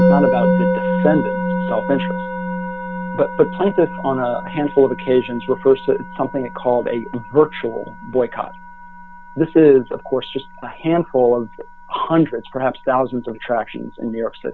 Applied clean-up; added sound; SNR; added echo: none; Musical instrument; 5 dB; none.